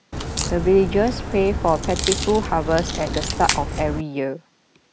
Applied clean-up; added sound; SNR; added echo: none; Crack; 4 dB; none.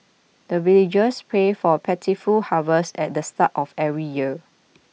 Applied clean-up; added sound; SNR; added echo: none; none; none; none.